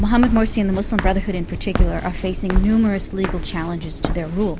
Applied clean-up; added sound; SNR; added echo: none; Walk, footsteps; 2 dB; none.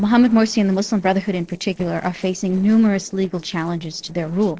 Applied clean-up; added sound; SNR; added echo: neural separator model SepFormer DNS4.